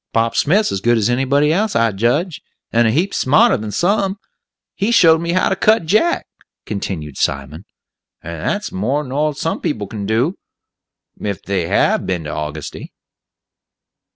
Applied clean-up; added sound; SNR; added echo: none; none; none; none.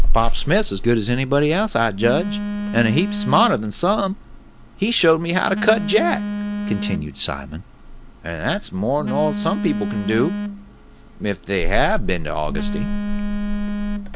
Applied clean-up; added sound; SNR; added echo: none; Telephone; 2 dB; none.